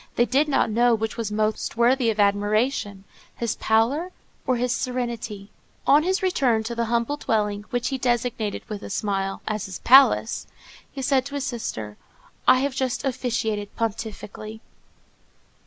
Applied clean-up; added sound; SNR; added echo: none; none; none; none.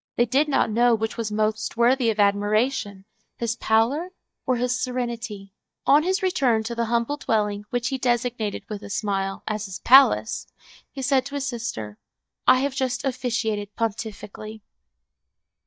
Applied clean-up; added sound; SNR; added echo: neural mask model DeepFilterNet 3.